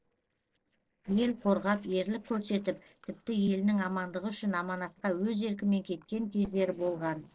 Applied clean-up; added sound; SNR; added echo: neural separator model SepFormer DNS4.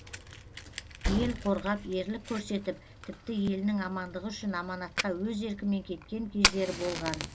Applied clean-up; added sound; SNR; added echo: none; Train + Fire; 4 dB; none.